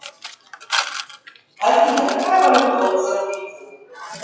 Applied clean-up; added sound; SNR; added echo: classical method WPE with log-MMSE.